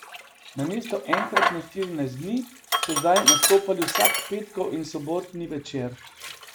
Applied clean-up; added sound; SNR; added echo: none; Sink (filling or washing); 0 dB; none.